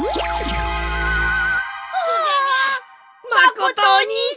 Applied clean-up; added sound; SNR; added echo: none; none; none; none.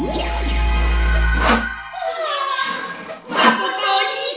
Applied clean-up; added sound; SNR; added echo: none; Sawing; 5 dB; reverberation time 0.9 s.